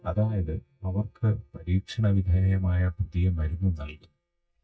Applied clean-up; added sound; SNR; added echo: neural mask model DeepFilterNet 3.